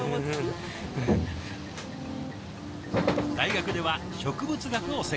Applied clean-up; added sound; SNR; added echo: none; Buzz; 1 dB; none.